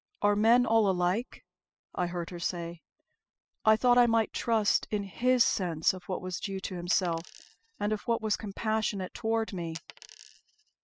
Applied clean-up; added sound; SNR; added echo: classical method spectral subtraction.